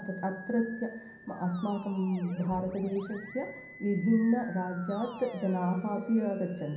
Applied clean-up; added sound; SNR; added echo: none; Musical instrument; 16 dB; reverberation time 0.6 s.